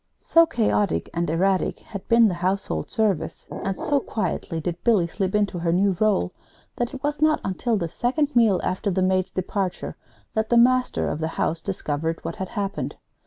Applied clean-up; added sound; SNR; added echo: none; Glass; 10 dB; none.